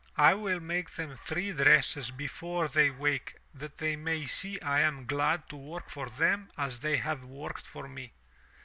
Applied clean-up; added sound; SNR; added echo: none; none; none; none.